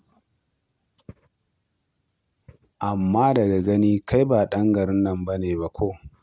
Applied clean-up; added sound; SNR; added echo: none; none; none; none.